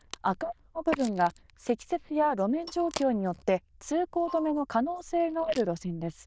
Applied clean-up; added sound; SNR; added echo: neural diffusion model UNIVERSE++.